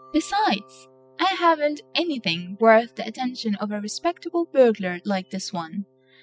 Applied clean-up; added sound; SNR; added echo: classical method spectral subtraction.